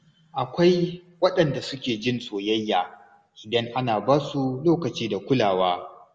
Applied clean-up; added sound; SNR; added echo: none; none; none; none.